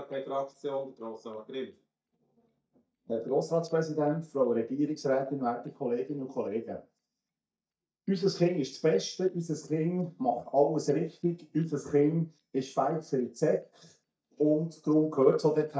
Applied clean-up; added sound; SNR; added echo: neural mask model DeepFilterNet 3.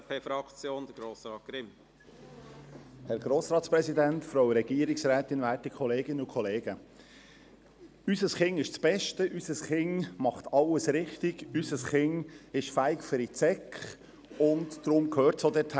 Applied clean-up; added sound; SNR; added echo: none; none; none; none.